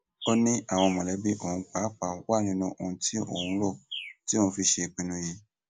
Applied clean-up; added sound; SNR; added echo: none; Bird; 15 dB; none.